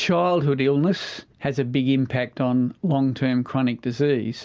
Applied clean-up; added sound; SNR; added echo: none; none; none; none.